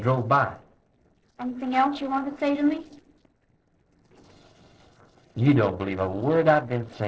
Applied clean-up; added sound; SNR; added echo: neural separator model SepFormer DNS4.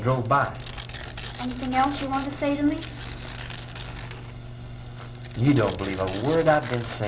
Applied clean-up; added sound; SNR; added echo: none; Tearing; 13 dB; reverberation time 0.7 s.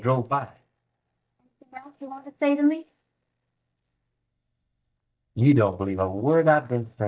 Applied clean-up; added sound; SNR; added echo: neural mask model DeepFilterNet 3.